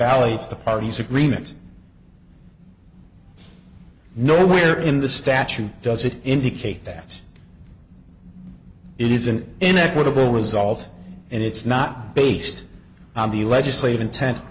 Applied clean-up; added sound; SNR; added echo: none; none; none; none.